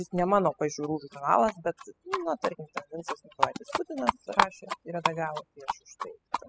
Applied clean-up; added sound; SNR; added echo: classical method spectral subtraction.